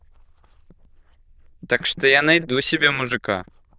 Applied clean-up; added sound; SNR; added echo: neural diffusion model UNIVERSE++.